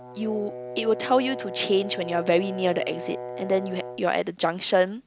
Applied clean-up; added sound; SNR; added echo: none; Brass instrument; 11 dB; none.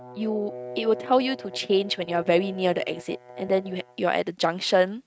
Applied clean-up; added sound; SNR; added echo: neural mask model RNNoise.